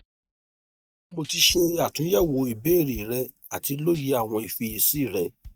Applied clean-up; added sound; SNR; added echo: neural mask model DeepFilterNet 3.